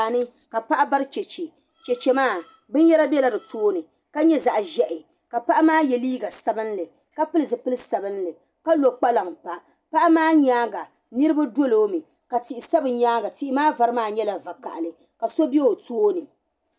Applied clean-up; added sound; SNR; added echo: none; none; none; none.